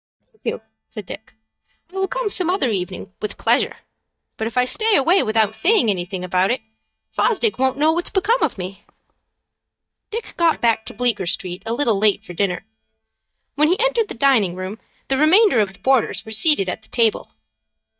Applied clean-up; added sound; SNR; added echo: neural mask model DeepFilterNet 3.